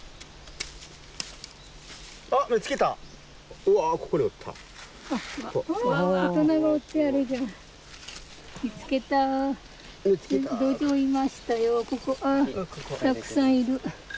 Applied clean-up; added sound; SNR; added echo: none; none; none; none.